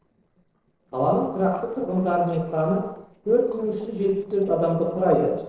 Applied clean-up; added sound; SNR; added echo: neural separator model SepFormer DNS4.